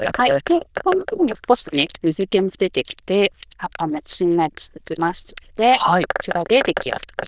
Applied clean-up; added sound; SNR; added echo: neural diffusion model UNIVERSE++.